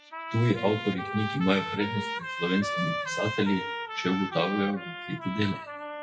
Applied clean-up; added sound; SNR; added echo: classical method WPE with log-MMSE.